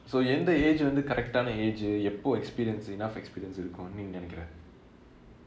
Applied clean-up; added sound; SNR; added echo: none; none; none; none.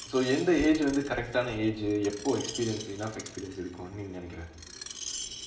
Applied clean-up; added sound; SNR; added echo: none; Screech; 13 dB; reverberation time 0.8 s.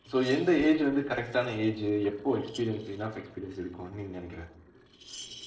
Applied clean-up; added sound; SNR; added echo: neural separator model SepFormer DNS4.